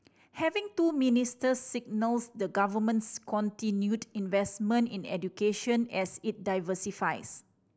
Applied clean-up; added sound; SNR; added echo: none; none; none; none.